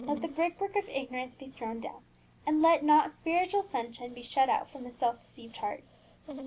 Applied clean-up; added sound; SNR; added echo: none; Dog; 19 dB; none.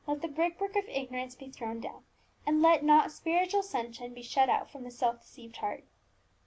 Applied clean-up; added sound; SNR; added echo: none; none; none; none.